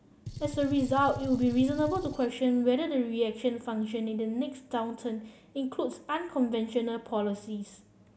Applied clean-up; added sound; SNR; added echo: none; Gunshot, gunfire; 11 dB; none.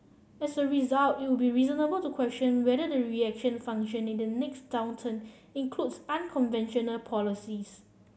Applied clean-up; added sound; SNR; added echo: none; none; none; none.